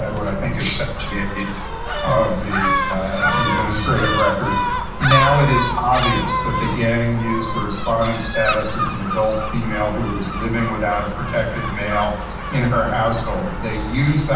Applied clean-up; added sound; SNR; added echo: none; Gull, seagull; 3 dB; reverberation time 0.6 s.